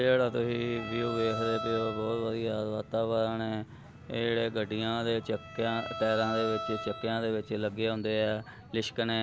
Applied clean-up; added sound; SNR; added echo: none; Bowed string instrument; 11 dB; none.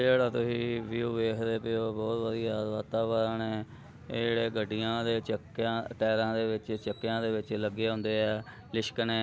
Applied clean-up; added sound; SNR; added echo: none; none; none; none.